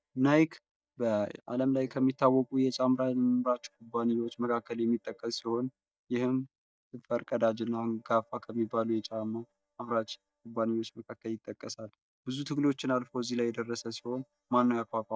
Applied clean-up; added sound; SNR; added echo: neural mask model DeepFilterNet 3.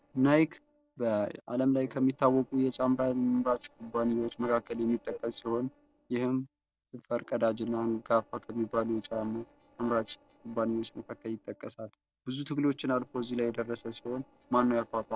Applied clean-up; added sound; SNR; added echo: neural separator model SepFormer DNS4.